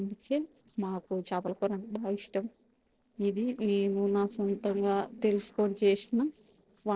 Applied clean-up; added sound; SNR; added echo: neural separator model SepFormer DNS4.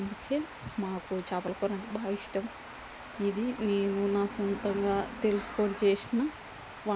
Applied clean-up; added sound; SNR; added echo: none; Water; 12 dB; none.